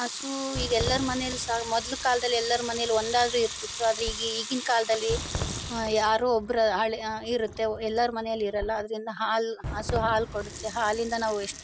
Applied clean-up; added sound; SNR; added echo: none; Fireworks + Sink (filling or washing) / Water tap, faucet / Liquid; 9 dB; none.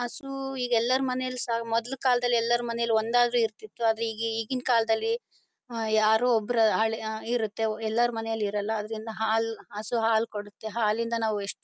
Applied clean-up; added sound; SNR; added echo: none; none; none; none.